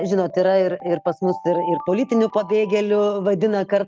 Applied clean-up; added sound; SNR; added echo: neural mask model RNNoise.